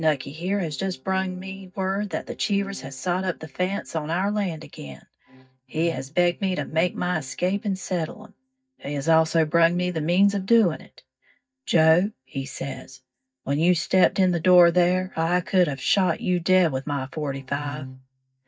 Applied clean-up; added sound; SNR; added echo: neural mask model DeepFilterNet 3.